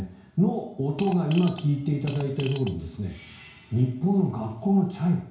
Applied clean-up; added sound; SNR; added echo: none; Fart; 17 dB; reverberation time 0.6 s.